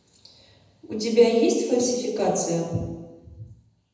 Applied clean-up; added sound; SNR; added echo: none; none; none; reverberation time 1.1 s.